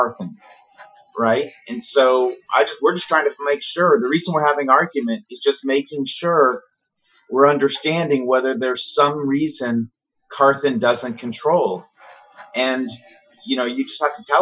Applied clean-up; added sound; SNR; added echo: classical method Wiener filter.